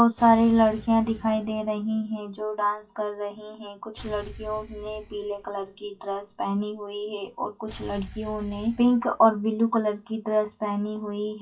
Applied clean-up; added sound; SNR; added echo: classical method WPE with log-MMSE.